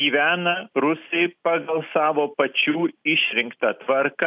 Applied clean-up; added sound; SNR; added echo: none; none; none; none.